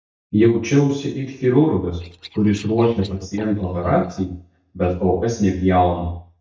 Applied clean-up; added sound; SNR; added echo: neural mask model DeepFilterNet 3.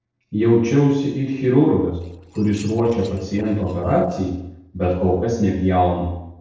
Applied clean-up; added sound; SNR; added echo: neural separator model SepFormer DNS4.